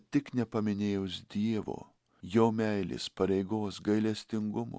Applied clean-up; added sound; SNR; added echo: none; none; none; none.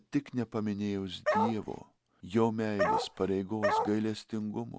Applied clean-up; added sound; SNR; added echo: none; Bark; -2 dB; none.